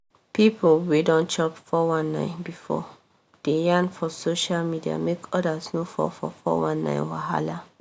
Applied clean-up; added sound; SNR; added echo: none; none; none; none.